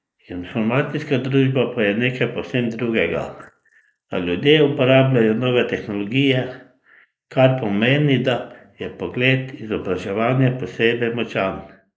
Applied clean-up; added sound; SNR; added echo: neural mask model Resemble Enhance denoiser.